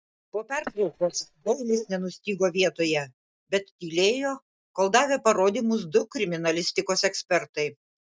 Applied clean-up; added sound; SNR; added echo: neural mask model DeepFilterNet 3.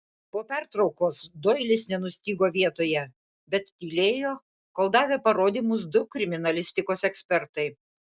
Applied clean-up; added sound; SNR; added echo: none; none; none; none.